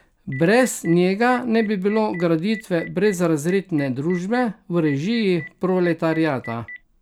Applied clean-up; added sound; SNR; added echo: none; Telephone; 19 dB; none.